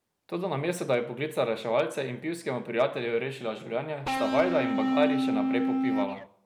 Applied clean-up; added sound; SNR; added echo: none; Electric guitar / Bass guitar; -2 dB; none.